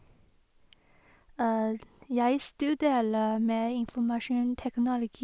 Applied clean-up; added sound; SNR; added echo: none; none; none; none.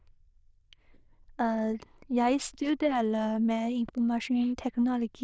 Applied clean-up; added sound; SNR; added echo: neural diffusion model UNIVERSE++.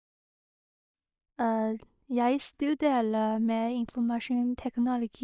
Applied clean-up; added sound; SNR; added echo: neural mask model DeepFilterNet 3.